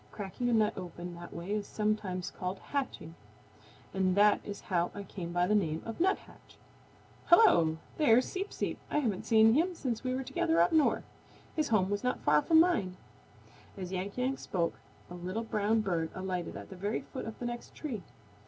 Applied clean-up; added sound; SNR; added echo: none; none; none; none.